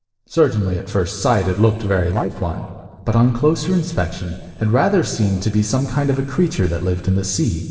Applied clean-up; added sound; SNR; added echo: neural separator model SepFormer DNS4.